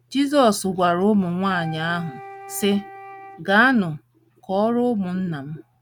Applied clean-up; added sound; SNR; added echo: none; Wind instrument, woodwind instrument; 18 dB; none.